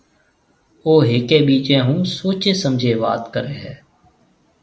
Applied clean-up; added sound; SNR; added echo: none; none; none; none.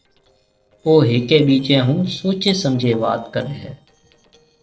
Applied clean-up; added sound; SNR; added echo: neural separator model SepFormer DNS4.